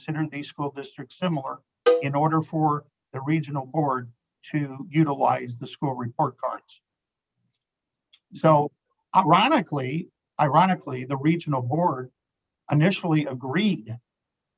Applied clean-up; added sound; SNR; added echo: none; Cowbell; 3 dB; none.